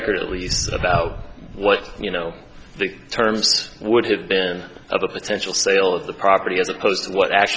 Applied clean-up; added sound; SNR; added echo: none; Walk, footsteps; 15 dB; none.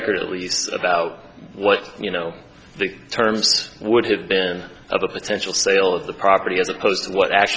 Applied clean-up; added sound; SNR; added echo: none; none; none; none.